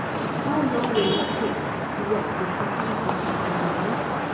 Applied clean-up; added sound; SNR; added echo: none; Traffic noise, roadway noise / Vehicle horn, car horn, honking; -3 dB; reverberation time 1.0 s.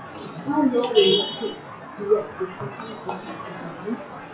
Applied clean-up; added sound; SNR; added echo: classical method WPE with log-MMSE.